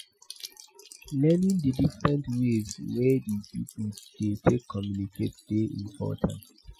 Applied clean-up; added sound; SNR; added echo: classical method Wiener filter.